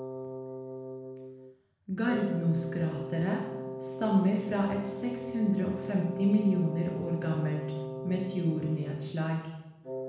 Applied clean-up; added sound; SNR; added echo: none; Wind instrument, woodwind instrument; 8 dB; reverberation time 0.9 s.